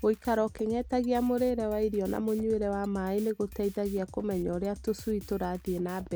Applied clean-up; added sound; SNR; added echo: none; Drum kit; 17 dB; none.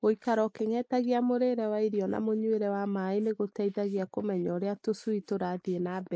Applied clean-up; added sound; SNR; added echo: neural mask model Resemble Enhance denoiser.